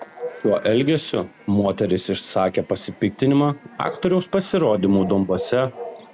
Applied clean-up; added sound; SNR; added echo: none; Bark / Chatter / Chirp, tweet / Livestock, farm animals, working animals; 17 dB; none.